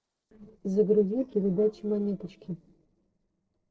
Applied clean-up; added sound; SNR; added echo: neural separator model SepFormer DNS4.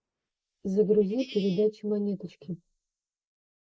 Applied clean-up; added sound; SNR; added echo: neural mask model Resemble Enhance denoiser.